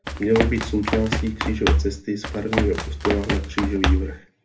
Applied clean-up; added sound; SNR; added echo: none; Run; -1 dB; reverberation time 0.3 s.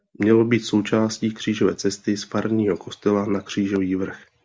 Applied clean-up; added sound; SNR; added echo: none; none; none; none.